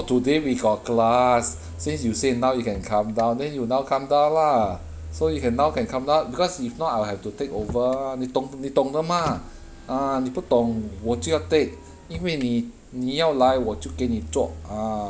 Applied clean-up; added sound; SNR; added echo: none; Motor vehicle (road); 16 dB; none.